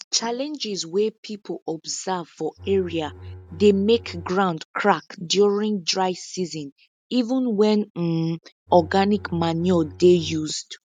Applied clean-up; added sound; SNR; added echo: neural mask model RNNoise.